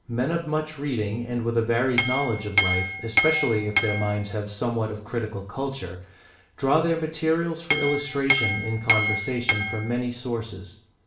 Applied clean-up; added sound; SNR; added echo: none; Chink, clink; 0 dB; reverberation time 0.5 s.